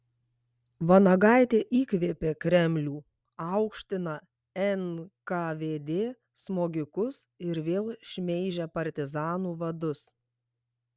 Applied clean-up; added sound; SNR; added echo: none; none; none; none.